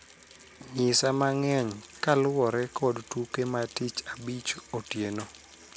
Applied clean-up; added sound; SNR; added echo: none; Sink (filling or washing) / Water tap, faucet; 19 dB; none.